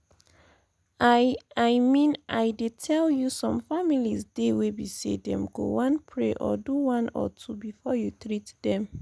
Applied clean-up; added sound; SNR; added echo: none; none; none; none.